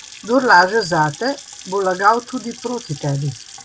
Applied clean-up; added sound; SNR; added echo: none; Sink (filling or washing) / Water tap, faucet / Splash, splatter; 19 dB; none.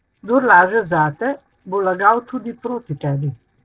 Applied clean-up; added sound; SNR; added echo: neural separator model SepFormer DNS4.